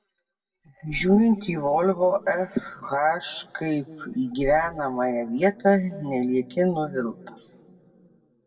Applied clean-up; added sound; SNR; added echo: neural separator model SepFormer DNS4.